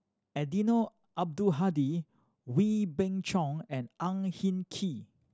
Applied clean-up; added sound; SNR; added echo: none; none; none; none.